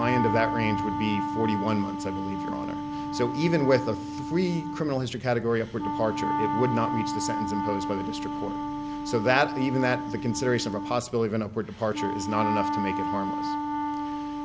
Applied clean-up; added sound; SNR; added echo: none; Wind instrument, woodwind instrument; 3 dB; none.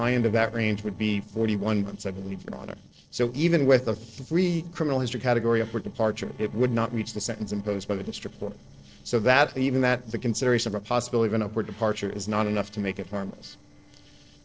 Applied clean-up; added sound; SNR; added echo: neural separator model SepFormer DNS4.